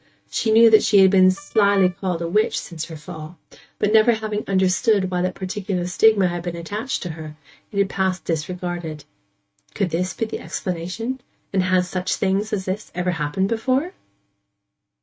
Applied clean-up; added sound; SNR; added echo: neural mask model RNNoise.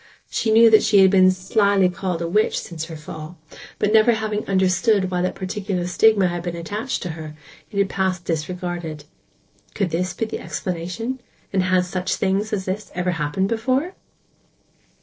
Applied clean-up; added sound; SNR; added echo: neural separator model SepFormer DNS4.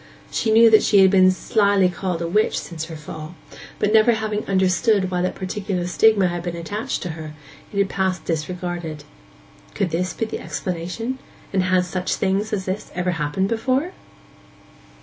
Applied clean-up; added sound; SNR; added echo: none; none; none; none.